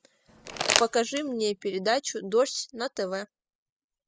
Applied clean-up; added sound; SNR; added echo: classical method spectral subtraction.